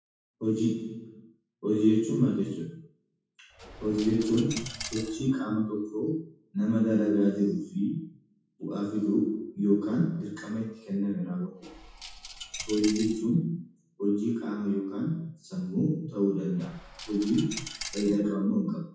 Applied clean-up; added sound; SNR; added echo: classical method WPE with log-MMSE.